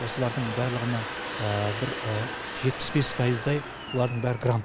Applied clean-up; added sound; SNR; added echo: none; Domestic sounds, home sounds; 7 dB; none.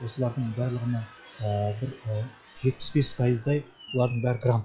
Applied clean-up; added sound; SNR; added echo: classical method log-MMSE.